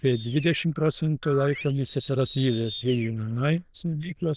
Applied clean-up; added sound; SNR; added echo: neural diffusion model UNIVERSE++.